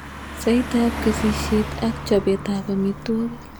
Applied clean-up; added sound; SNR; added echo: none; Car passing by; 8 dB; none.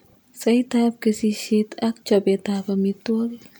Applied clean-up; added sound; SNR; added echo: none; none; none; none.